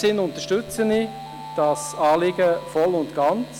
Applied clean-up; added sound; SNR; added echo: none; Alarm; 17 dB; none.